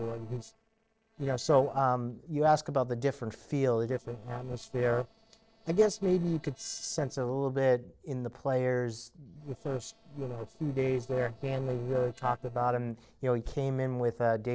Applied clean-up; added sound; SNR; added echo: neural separator model SepFormer DNS4.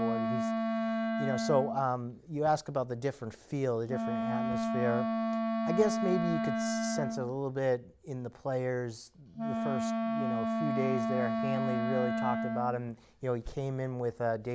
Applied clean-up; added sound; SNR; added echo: none; Wind instrument, woodwind instrument; 0 dB; none.